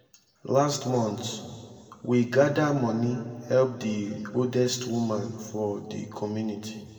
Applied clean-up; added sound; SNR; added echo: none; none; none; reverberation time 1.9 s.